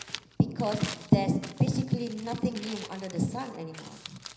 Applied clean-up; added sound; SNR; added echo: none; Crumpling, crinkling; 15 dB; reverberation time 0.9 s.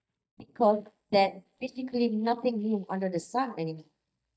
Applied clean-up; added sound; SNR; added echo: neural mask model DeepFilterNet 3.